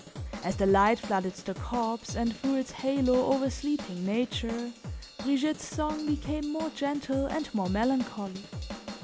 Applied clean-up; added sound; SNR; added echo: none; Drum / Drum kit; 11 dB; none.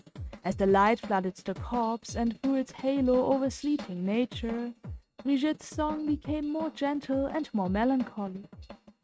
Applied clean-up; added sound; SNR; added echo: neural mask model RNNoise.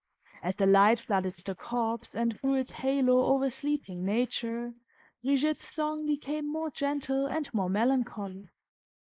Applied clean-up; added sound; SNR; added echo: neural mask model Resemble Enhance denoiser.